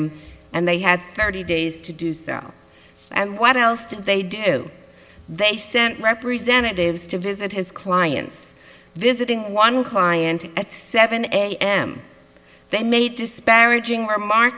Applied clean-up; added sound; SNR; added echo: none; none; none; none.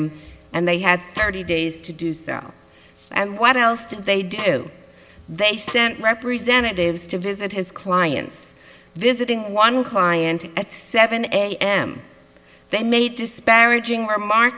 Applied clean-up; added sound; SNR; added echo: none; Snare drum; 20 dB; none.